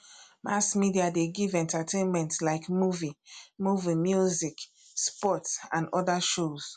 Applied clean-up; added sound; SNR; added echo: none; none; none; none.